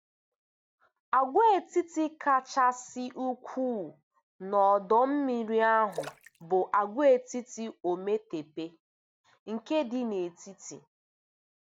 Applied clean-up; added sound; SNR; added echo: none; Splash, splatter; 17 dB; none.